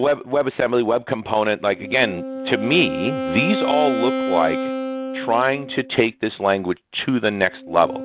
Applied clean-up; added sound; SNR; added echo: none; Wind instrument, woodwind instrument; 7 dB; none.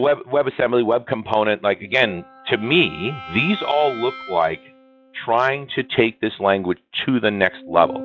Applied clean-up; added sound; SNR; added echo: classical method log-MMSE.